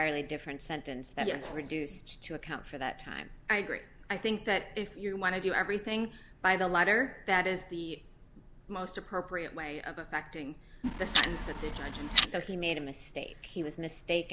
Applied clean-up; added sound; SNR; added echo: none; Clock; -5 dB; none.